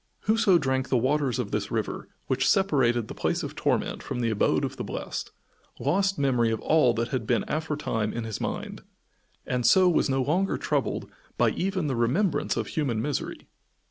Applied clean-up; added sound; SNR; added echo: none; none; none; none.